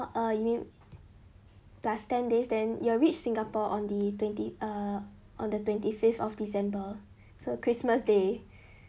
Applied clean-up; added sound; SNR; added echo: none; none; none; none.